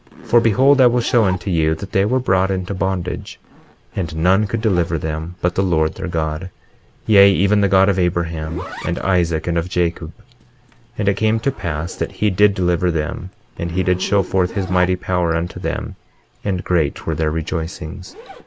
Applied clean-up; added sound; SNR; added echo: none; Zipper (clothing); 19 dB; none.